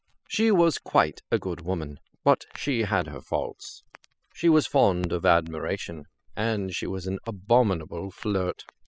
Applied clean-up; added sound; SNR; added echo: classical method spectral subtraction.